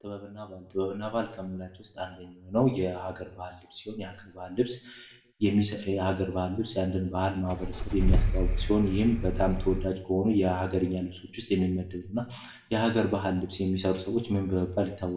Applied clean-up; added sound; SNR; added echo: none; Engine starting / Car; -2 dB; reverberation time 0.5 s.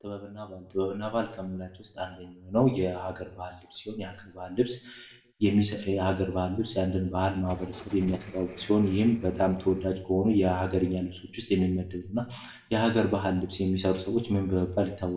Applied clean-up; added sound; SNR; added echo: neural separator model SepFormer DNS4.